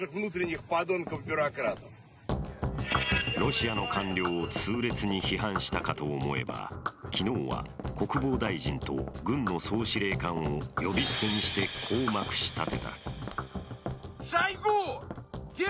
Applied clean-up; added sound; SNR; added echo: none; Walk, footsteps; 16 dB; none.